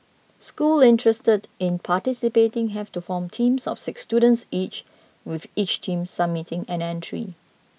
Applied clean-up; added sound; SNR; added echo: none; none; none; none.